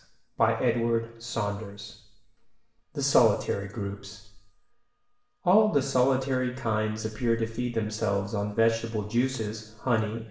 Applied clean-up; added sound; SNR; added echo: none; none; none; reverberation time 0.7 s.